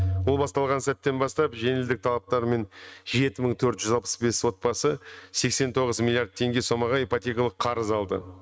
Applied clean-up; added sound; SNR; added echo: neural mask model RNNoise.